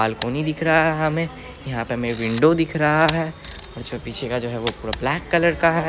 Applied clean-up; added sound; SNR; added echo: none; Camera; 17 dB; none.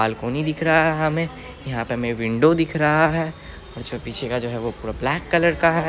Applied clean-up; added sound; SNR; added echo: none; none; none; none.